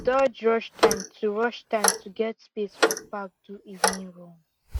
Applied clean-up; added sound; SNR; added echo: none; Clock; 1 dB; none.